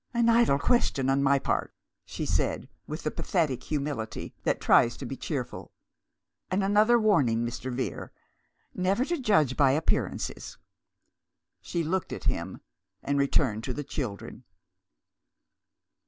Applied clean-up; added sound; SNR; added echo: none; none; none; none.